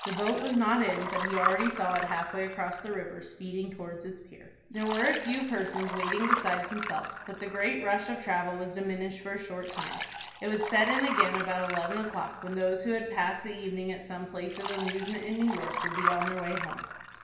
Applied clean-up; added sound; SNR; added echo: none; Liquid; 5 dB; reverberation time 1.1 s.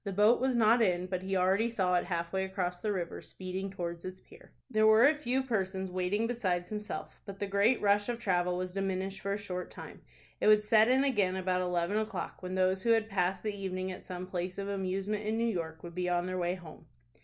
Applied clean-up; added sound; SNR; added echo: none; none; none; none.